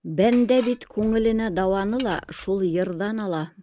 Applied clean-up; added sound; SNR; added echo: none; Dishes, pots, and pans / Glass + Sliding door; 20 dB; none.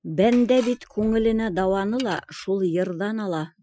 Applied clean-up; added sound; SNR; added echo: classical method Wiener filter.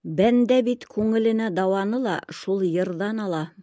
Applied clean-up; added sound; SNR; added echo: none; none; none; none.